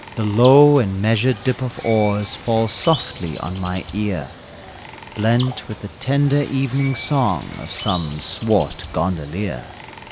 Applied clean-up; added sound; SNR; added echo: none; Bird; 10 dB; none.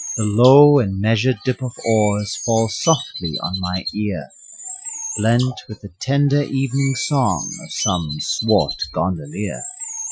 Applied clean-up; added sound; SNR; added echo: classical method Wiener filter.